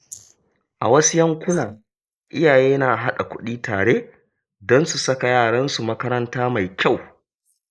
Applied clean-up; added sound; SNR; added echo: neural mask model Resemble Enhance denoiser.